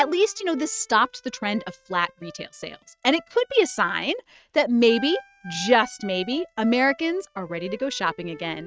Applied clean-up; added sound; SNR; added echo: neural mask model RNNoise.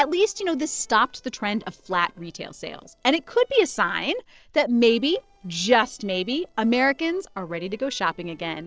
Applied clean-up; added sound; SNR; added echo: neural separator model SepFormer DNS4.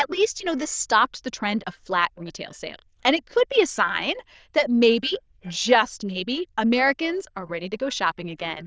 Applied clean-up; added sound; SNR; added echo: neural diffusion model UNIVERSE++.